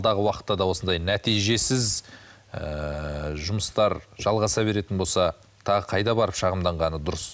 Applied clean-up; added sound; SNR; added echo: none; none; none; none.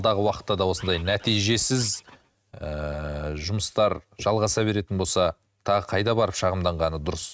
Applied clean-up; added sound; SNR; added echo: neural mask model RNNoise.